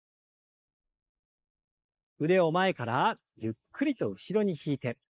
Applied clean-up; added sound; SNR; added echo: neural mask model Resemble Enhance denoiser.